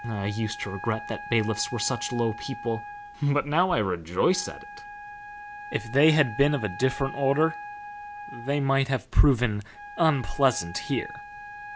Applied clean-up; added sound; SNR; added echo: none; Wind instrument, woodwind instrument; 14 dB; none.